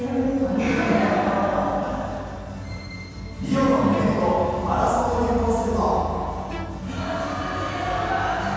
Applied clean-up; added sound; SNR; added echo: none; Bowed string instrument; 19 dB; reverberation time 2.1 s.